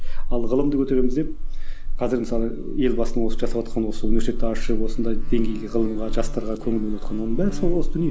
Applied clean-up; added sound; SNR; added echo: none; Buzz; -4 dB; none.